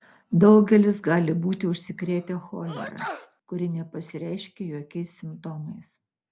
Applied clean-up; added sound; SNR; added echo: none; Sneeze; 16 dB; none.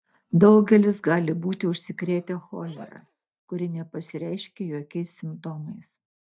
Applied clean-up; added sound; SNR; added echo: neural mask model DeepFilterNet 3.